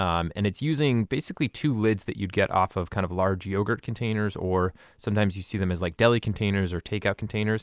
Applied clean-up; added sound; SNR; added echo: none; none; none; none.